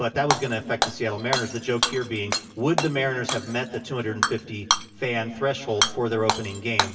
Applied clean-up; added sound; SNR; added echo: none; Shatter / Hammer; 2 dB; reverberation time 1.4 s.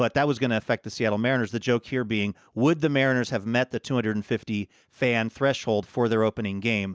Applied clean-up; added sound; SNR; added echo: none; none; none; none.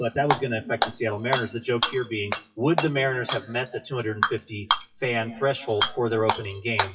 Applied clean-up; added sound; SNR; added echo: classical method WPE with log-MMSE.